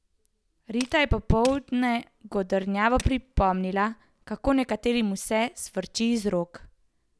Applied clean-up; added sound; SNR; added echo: none; Tools; 20 dB; none.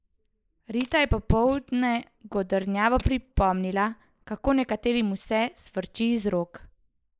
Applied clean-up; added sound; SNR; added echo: neural mask model Resemble Enhance denoiser.